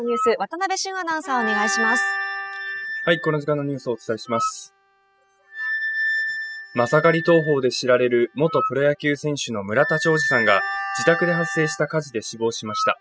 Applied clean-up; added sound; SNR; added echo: classical method spectral subtraction.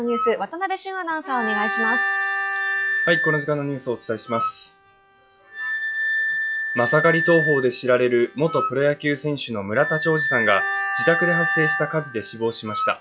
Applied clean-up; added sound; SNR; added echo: classical method log-MMSE.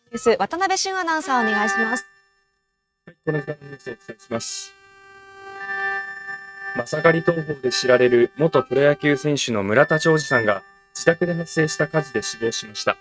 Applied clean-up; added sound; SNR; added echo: neural mask model RNNoise.